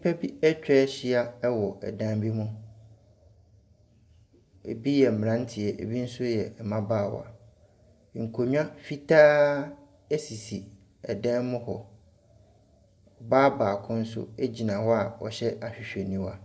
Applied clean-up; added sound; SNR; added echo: none; none; none; none.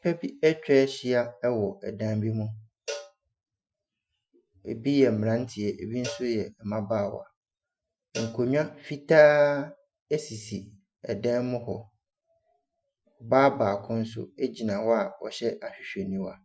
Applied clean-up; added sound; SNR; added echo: classical method Wiener filter.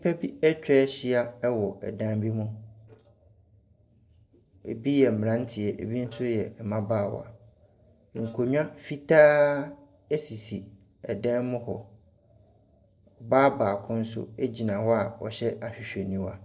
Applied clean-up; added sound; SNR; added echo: neural separator model SepFormer DNS4.